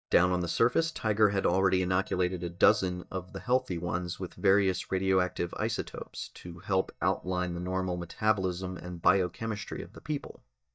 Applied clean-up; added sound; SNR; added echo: neural mask model DeepFilterNet 3.